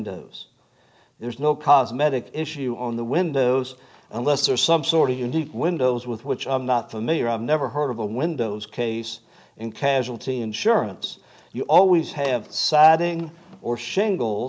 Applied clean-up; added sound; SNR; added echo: none; none; none; none.